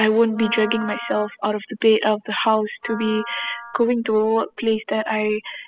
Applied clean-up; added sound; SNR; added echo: classical method spectral subtraction.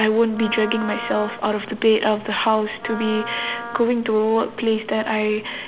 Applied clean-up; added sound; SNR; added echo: none; Wind instrument, woodwind instrument; 13 dB; none.